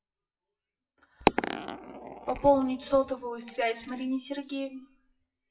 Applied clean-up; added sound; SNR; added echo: classical method WPE with log-MMSE.